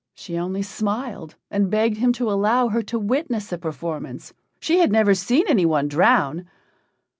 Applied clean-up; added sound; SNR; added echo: none; none; none; none.